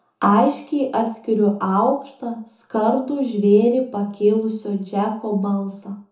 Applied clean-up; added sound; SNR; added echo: none; none; none; reverberation time 0.6 s.